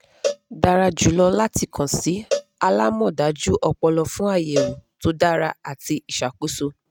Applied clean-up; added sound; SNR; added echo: neural mask model RNNoise.